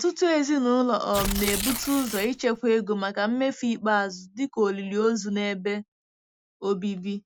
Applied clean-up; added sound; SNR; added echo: none; Tearing; 5 dB; none.